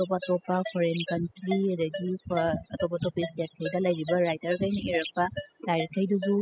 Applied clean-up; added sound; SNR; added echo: classical method spectral subtraction.